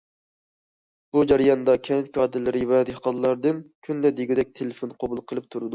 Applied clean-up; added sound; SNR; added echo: none; none; none; none.